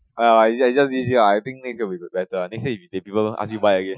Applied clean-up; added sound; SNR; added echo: classical method Wiener filter.